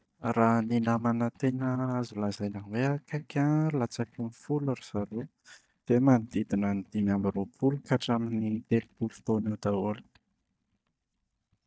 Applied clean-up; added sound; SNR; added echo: neural mask model DeepFilterNet 3.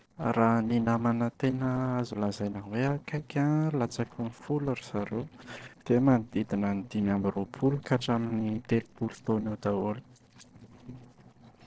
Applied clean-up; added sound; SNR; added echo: neural separator model SepFormer DNS4.